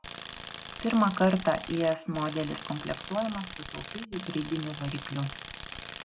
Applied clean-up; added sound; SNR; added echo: none; Tools; 7 dB; none.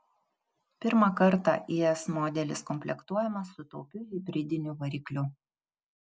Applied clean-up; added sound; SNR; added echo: none; none; none; none.